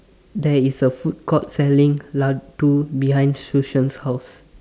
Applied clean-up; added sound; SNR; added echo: none; none; none; none.